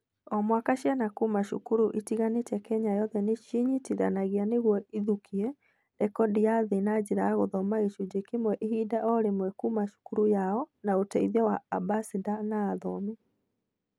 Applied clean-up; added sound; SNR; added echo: none; none; none; none.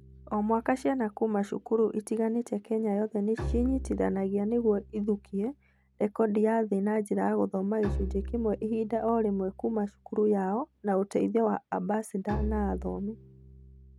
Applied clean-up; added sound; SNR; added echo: none; Bowed string instrument; 12 dB; none.